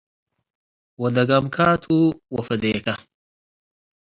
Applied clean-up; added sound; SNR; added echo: none; none; none; none.